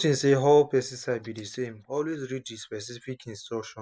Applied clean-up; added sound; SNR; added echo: neural mask model Resemble Enhance denoiser.